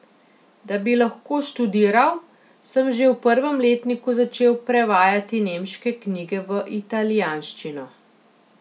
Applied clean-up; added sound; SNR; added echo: none; none; none; none.